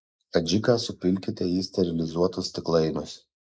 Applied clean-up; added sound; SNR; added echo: neural mask model Resemble Enhance denoiser.